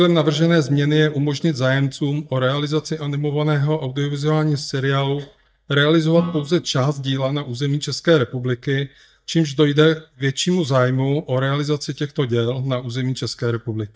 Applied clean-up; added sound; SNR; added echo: neural mask model DeepFilterNet 3.